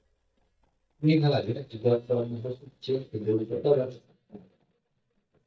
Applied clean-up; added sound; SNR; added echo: neural mask model DeepFilterNet 3.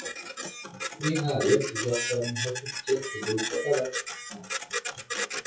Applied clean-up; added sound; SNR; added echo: classical method WPE with log-MMSE.